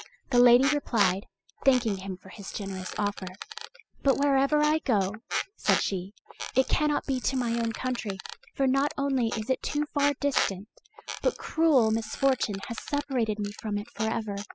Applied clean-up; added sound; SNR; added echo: classical method spectral subtraction.